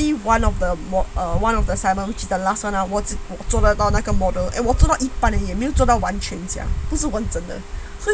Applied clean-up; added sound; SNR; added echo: none; none; none; none.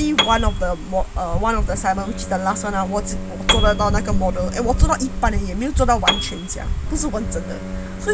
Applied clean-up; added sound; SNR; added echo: none; Piano + Bowed string instrument; 8 dB; none.